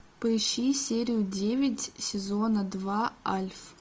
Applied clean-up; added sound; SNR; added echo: none; none; none; none.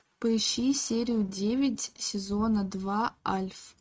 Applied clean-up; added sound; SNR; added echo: neural mask model RNNoise.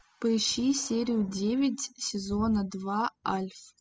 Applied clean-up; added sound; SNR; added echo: classical method spectral subtraction.